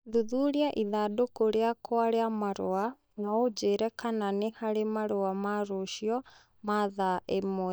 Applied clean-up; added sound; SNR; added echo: neural mask model DeepFilterNet 3.